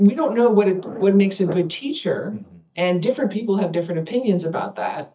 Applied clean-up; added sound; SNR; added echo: neural mask model DeepFilterNet 3.